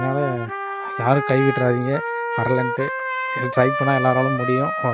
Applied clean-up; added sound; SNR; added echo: none; Trumpet; 4 dB; none.